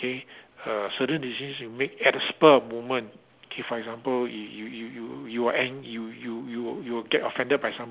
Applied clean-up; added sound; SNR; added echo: none; none; none; none.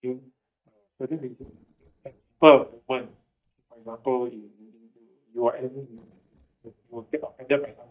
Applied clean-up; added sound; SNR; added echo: neural mask model DeepFilterNet 3.